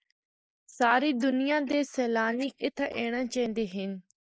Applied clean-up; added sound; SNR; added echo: neural mask model Resemble Enhance denoiser.